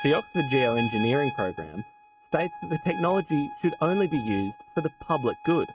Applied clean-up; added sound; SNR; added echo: neural mask model RNNoise.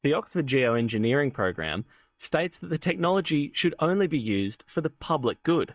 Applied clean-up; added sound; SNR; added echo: neural mask model DeepFilterNet 3.